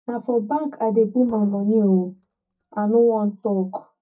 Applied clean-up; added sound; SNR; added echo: neural mask model DeepFilterNet 3.